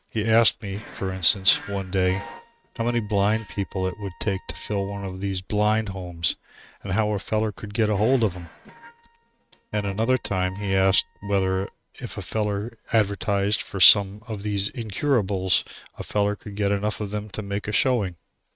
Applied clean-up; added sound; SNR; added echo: neural mask model RNNoise.